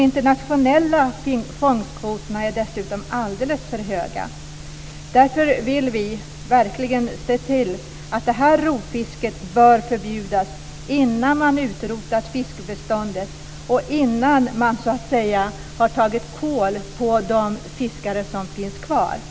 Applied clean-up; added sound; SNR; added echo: none; none; none; none.